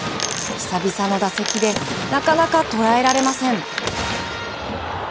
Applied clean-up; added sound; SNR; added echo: none; Boom + Coin (dropping); 8 dB; none.